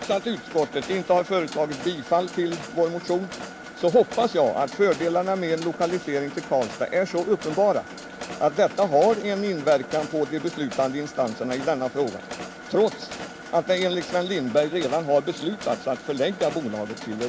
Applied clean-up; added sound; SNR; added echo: none; Mechanisms; 13 dB; none.